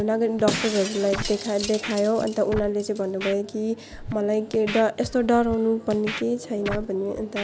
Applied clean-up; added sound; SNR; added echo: none; Shatter + Scratching (performance technique); 10 dB; none.